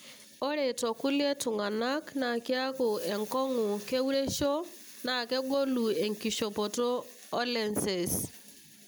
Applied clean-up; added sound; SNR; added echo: none; none; none; none.